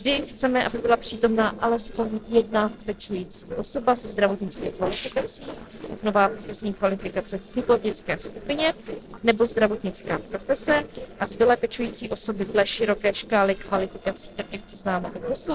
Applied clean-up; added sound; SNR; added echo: neural separator model SepFormer DNS4.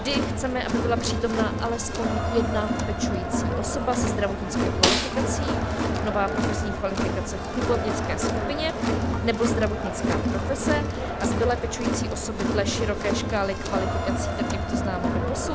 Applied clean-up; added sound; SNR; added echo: none; Crowd + Snare drum; -3 dB; none.